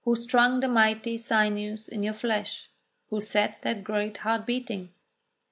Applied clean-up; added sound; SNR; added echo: none; none; none; none.